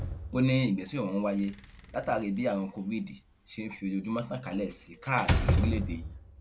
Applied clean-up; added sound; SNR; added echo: none; Slam; 3 dB; none.